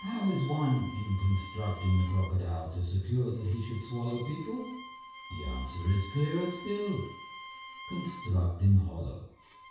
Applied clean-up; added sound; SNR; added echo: none; Bowed string instrument; 15 dB; reverberation time 0.6 s.